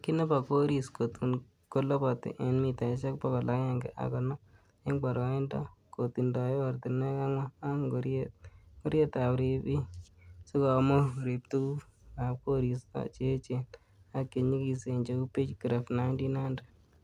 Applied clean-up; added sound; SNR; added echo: none; none; none; none.